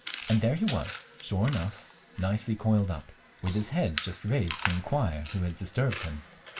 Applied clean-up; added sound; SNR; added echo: none; Chewing, mastication; 12 dB; reverberation time 0.2 s.